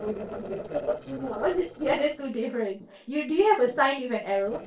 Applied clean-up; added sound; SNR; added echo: neural separator model SepFormer DNS4.